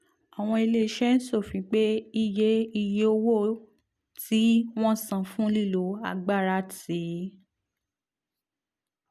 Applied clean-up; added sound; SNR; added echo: none; none; none; none.